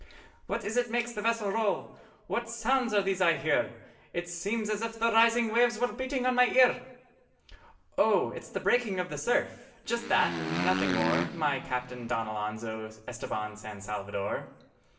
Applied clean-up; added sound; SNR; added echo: none; Motorcycle; 3 dB; reverberation time 0.6 s.